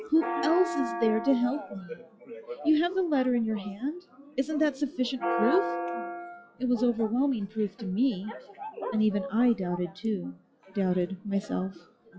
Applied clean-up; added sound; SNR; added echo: classical method log-MMSE.